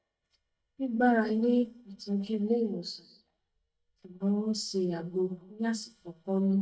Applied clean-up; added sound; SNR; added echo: neural mask model DeepFilterNet 3.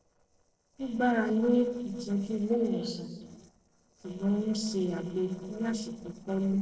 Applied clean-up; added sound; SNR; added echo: neural separator model SepFormer DNS4.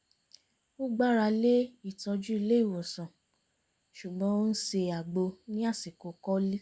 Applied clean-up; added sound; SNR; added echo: none; none; none; none.